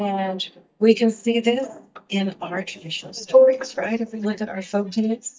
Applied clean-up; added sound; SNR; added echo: neural mask model DeepFilterNet 3.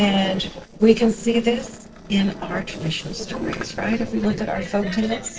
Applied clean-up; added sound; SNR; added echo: neural separator model SepFormer DNS4.